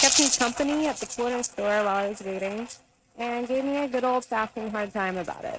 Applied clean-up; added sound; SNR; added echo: neural mask model RNNoise.